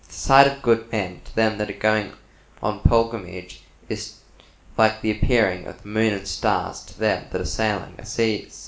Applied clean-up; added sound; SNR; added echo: none; none; none; reverberation time 0.4 s.